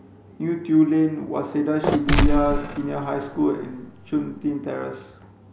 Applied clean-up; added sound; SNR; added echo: none; Mechanisms; 0 dB; none.